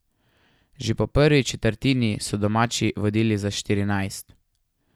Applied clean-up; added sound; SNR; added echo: none; none; none; none.